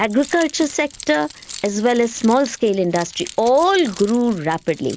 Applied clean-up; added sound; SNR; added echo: none; Keys jangling; 19 dB; none.